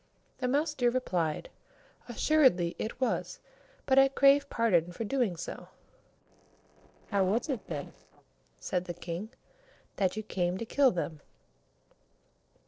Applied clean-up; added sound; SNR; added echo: neural separator model SepFormer DNS4.